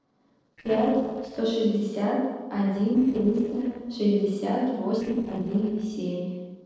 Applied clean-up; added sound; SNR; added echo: neural separator model SepFormer DNS4.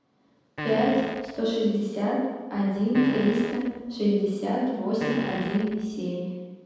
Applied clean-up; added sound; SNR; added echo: none; Fart; 10 dB; reverberation time 1.2 s.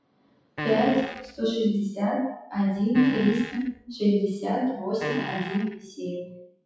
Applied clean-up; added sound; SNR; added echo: classical method WPE with log-MMSE.